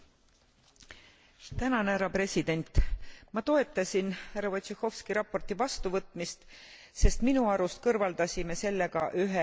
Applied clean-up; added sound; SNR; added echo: none; none; none; none.